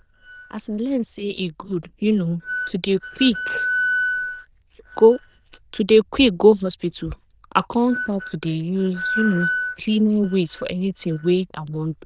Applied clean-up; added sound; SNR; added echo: neural diffusion model UNIVERSE++.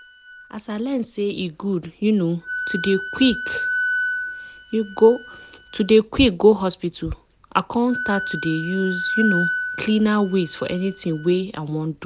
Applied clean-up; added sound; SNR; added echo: none; Wind instrument, woodwind instrument; 8 dB; none.